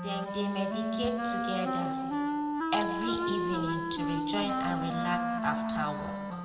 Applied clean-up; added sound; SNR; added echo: none; Wind instrument, woodwind instrument; -3 dB; reverberation time 2.3 s.